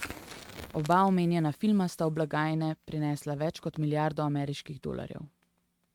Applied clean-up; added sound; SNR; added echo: neural mask model RNNoise.